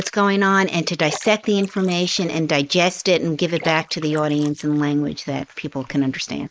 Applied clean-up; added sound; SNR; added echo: neural mask model Resemble Enhance denoiser.